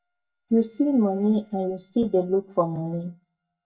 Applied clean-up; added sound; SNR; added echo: neural mask model DeepFilterNet 3.